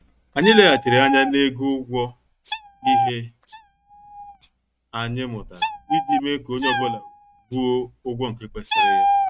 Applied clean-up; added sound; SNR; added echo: neural mask model RNNoise.